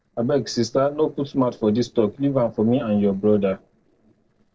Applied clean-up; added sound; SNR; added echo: neural separator model SepFormer DNS4.